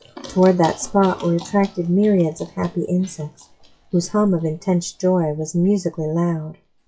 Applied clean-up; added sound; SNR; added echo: classical method WPE with log-MMSE.